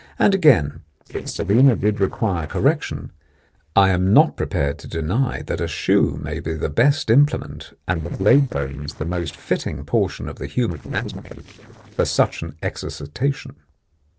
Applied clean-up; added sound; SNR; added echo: neural separator model SepFormer DNS4.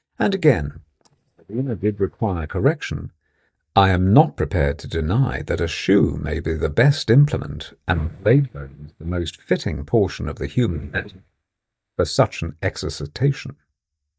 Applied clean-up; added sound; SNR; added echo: neural mask model DeepFilterNet 3.